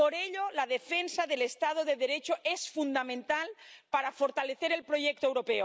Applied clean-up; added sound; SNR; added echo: none; none; none; none.